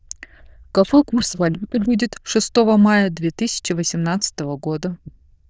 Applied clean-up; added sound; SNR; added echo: neural diffusion model UNIVERSE++.